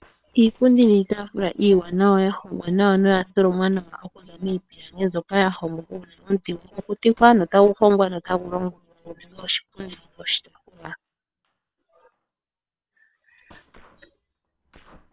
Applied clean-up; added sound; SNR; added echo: neural separator model SepFormer WHAM!.